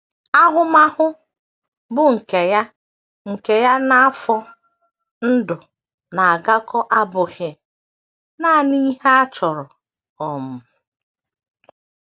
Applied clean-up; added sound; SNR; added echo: none; none; none; none.